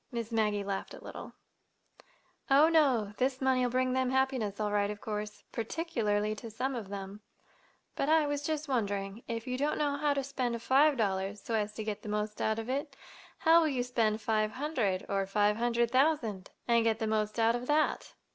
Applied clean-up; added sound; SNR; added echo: none; none; none; none.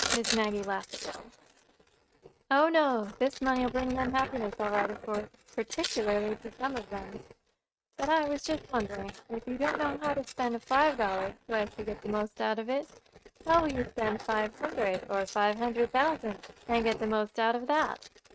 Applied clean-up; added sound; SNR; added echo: neural mask model RNNoise.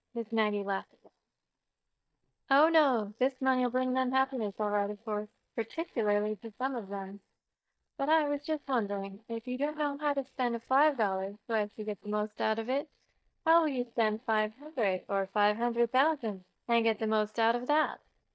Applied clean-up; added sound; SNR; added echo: neural mask model DeepFilterNet 3.